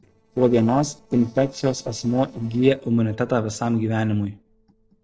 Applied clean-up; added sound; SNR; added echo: neural separator model SepFormer DNS4.